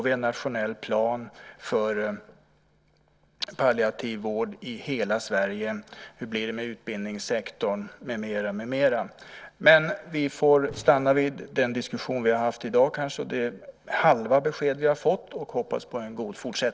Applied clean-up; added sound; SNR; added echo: neural separator model SepFormer DNS4.